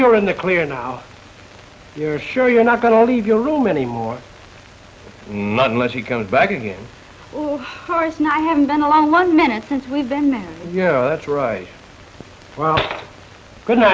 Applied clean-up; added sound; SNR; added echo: none; none; none; none.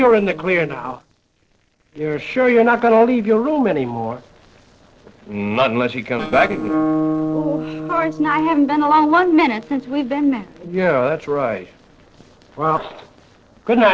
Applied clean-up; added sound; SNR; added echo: neural separator model SepFormer DNS4.